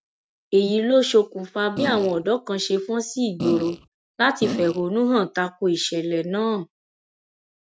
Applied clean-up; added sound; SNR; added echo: none; Fart; 6 dB; none.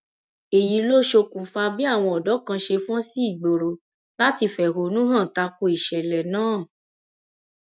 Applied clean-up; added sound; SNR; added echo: none; none; none; none.